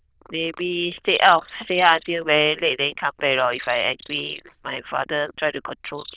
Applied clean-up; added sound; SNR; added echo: neural diffusion model UNIVERSE++.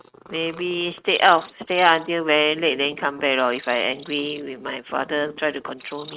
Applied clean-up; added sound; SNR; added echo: neural mask model RNNoise.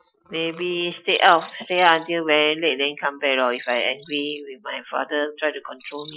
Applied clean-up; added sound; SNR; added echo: classical method Wiener filter.